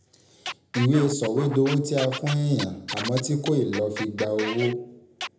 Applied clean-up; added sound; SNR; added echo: none; Scratching (performance technique); 11 dB; reverberation time 0.7 s.